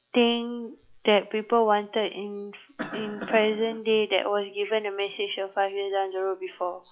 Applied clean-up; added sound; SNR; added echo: classical method log-MMSE.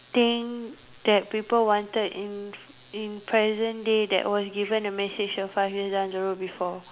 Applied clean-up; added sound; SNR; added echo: none; none; none; none.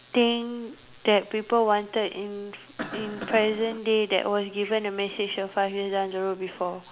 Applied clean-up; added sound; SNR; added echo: none; Cough; 11 dB; none.